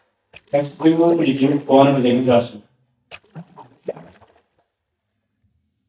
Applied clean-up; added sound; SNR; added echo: neural mask model DeepFilterNet 3.